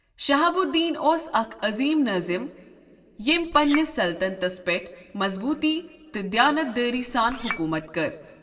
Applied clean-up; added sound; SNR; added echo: none; Chink, clink; 11 dB; reverberation time 1.4 s.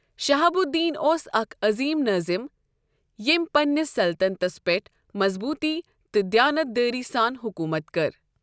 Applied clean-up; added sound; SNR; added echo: none; none; none; none.